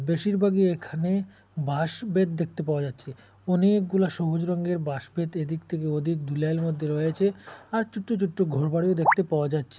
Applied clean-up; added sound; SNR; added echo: none; none; none; none.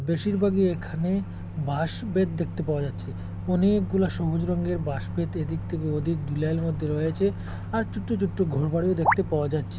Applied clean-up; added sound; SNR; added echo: none; Microwave oven; 8 dB; none.